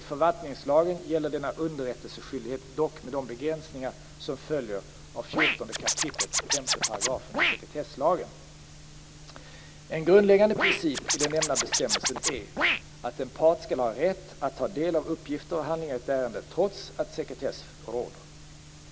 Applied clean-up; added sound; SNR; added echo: none; Scratching (performance technique); 0 dB; none.